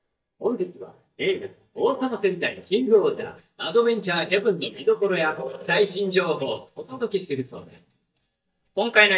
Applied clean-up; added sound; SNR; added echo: neural mask model DeepFilterNet 3.